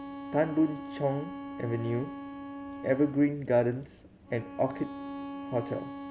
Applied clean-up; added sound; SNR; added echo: none; Bowed string instrument; 10 dB; none.